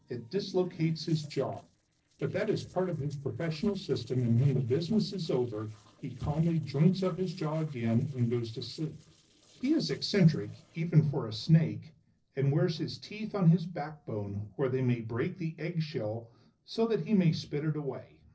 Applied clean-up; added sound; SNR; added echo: neural separator model SepFormer DNS4.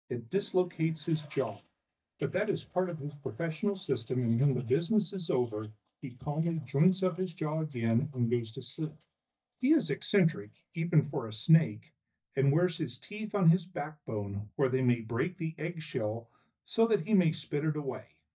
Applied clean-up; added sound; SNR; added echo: neural mask model DeepFilterNet 3.